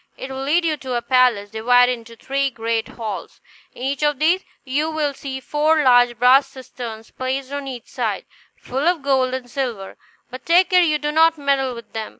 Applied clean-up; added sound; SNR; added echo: none; none; none; none.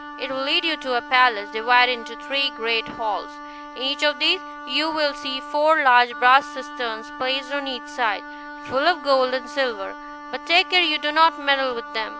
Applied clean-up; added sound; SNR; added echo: none; Wind instrument, woodwind instrument; 14 dB; none.